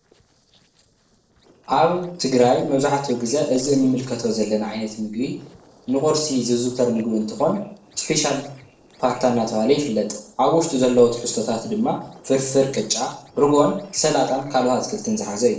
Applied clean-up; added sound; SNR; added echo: neural separator model SepFormer DNS4.